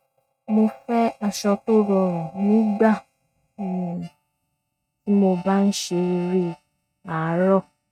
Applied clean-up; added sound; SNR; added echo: neural mask model RNNoise.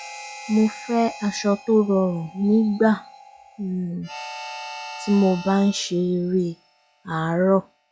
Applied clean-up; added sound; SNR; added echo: classical method log-MMSE.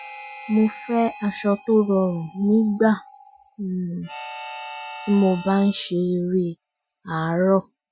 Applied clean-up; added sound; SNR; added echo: classical method Wiener filter.